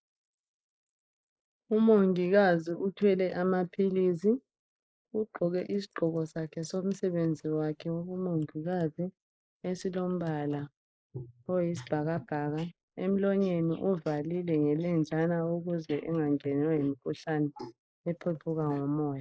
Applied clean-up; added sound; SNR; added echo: neural mask model Resemble Enhance denoiser.